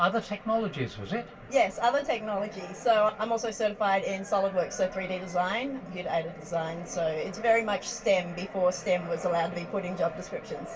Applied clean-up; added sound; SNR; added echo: none; none; none; reverberation time 0.2 s.